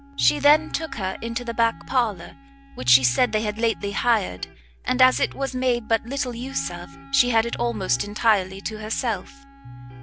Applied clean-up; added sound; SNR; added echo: none; Electric guitar + Wind instrument, woodwind instrument; 17 dB; none.